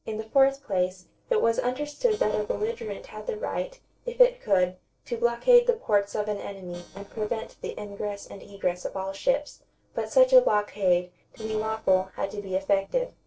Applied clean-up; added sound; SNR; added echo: neural separator model SepFormer DNS4.